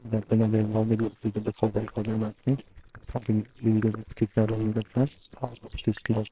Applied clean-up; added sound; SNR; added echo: neural separator model SepFormer WHAMR!.